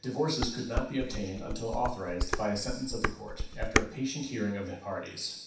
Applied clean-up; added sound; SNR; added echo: none; Dishes, pots, and pans; 0 dB; reverberation time 0.7 s.